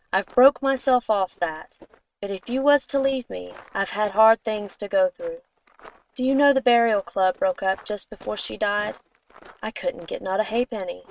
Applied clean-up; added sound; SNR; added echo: neural mask model RNNoise.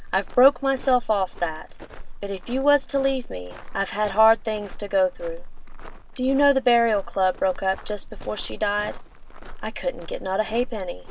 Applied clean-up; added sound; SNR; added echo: none; Walk, footsteps; 10 dB; none.